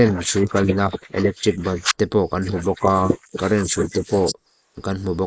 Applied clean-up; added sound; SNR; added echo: neural mask model Resemble Enhance denoiser.